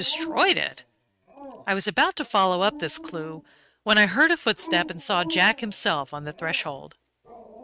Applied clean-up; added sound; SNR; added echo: neural mask model RNNoise.